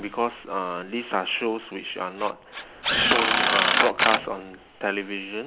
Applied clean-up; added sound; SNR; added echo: none; Drill; -1 dB; none.